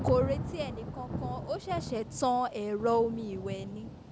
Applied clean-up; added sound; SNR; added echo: none; Thunder / Rain; 6 dB; none.